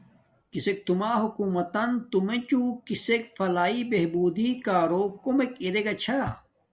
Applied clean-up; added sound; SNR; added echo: none; none; none; none.